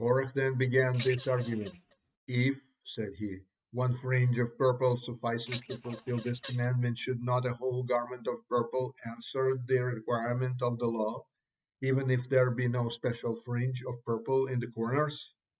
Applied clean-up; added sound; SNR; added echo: neural mask model RNNoise.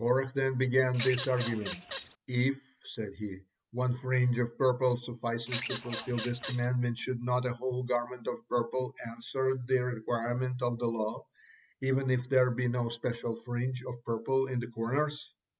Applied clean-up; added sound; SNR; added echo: none; Bird vocalization, bird call, bird song / Fowl; 9 dB; none.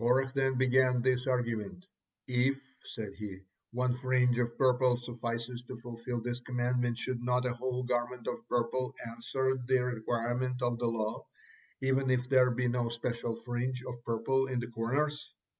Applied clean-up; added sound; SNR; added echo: none; none; none; none.